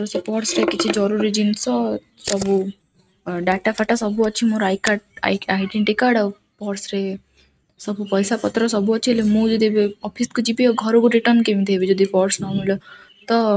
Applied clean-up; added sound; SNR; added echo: neural mask model RNNoise.